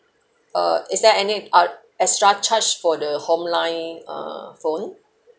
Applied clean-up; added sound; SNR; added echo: none; none; none; none.